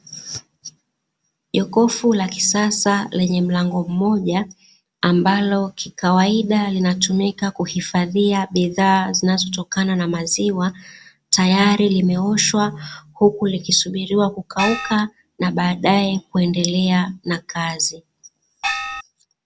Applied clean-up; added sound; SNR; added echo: none; Gong; 4 dB; none.